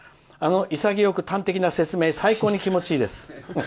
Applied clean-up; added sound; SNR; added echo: none; none; none; none.